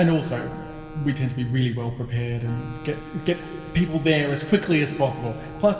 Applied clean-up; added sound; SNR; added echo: none; Wind instrument, woodwind instrument; 16 dB; reverberation time 2.1 s.